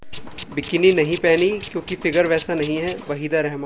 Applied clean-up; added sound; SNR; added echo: none; Tools; 12 dB; none.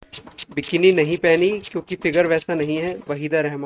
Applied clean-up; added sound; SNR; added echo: neural mask model RNNoise.